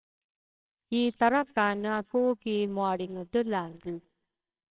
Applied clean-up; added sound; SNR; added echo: neural separator model SepFormer WHAMR!.